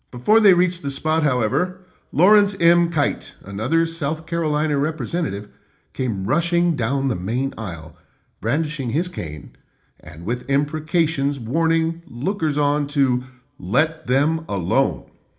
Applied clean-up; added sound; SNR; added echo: none; none; none; reverberation time 0.4 s.